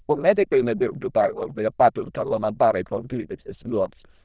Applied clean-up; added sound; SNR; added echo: neural diffusion model UNIVERSE++.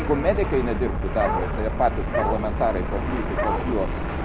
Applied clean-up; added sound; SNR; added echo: none; Bark + Fixed-wing aircraft, airplane; -1 dB; none.